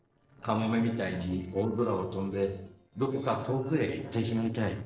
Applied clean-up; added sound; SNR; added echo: neural separator model SepFormer DNS4.